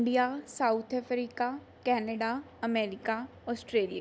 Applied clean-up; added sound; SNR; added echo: none; none; none; none.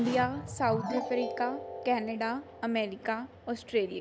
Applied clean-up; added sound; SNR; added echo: none; Keyboard (musical); 8 dB; none.